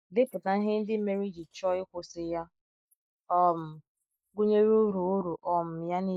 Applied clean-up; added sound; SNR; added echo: neural mask model Resemble Enhance denoiser.